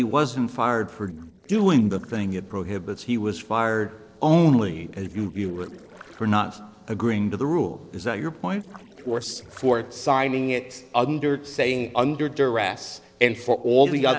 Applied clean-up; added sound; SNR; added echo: neural separator model SepFormer DNS4.